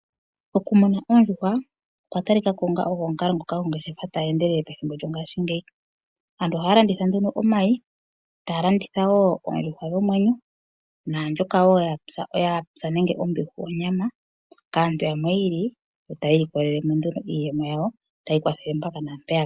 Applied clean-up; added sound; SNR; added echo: none; none; none; none.